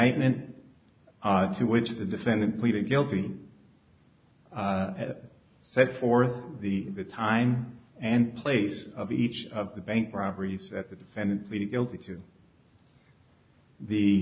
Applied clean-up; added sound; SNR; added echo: none; none; none; none.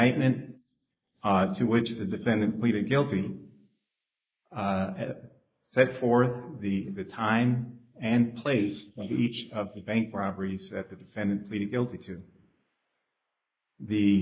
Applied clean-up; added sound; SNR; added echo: neural mask model Resemble Enhance denoiser.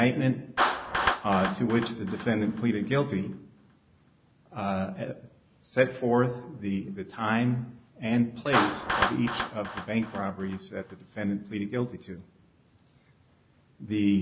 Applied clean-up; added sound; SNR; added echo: none; Clapping; 6 dB; none.